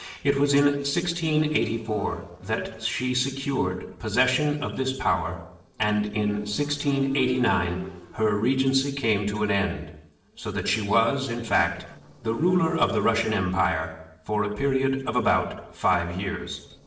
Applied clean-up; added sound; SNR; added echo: neural separator model SepFormer DNS4.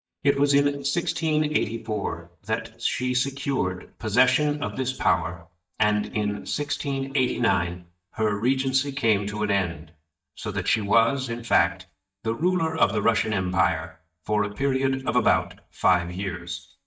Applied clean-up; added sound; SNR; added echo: neural mask model DeepFilterNet 3.